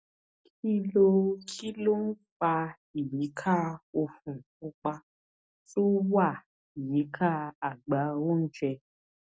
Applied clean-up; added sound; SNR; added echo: none; none; none; none.